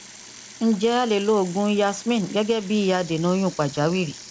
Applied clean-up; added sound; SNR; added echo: none; Sink (filling or washing) / Water tap, faucet; 16 dB; none.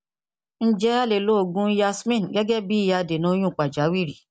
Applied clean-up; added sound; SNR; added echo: none; none; none; none.